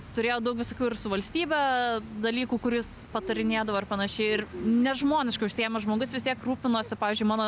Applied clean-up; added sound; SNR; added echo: none; none; none; none.